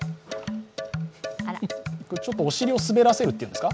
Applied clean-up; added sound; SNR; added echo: none; none; none; none.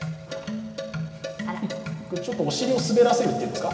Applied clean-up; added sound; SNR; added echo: none; none; none; reverberation time 2.5 s.